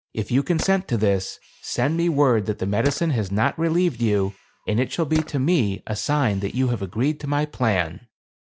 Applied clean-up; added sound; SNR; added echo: none; Tools; 18 dB; none.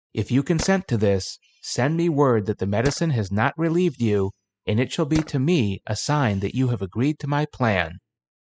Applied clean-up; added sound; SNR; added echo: classical method spectral subtraction.